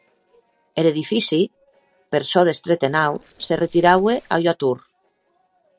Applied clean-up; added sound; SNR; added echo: neural separator model SepFormer DNS4.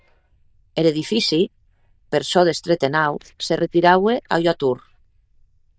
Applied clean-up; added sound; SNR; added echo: neural diffusion model UNIVERSE++.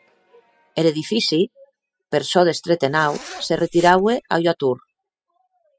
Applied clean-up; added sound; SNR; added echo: classical method spectral subtraction.